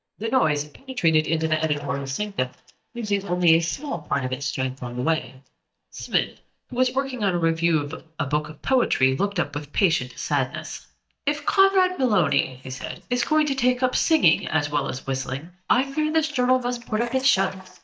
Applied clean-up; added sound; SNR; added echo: neural mask model DeepFilterNet 3.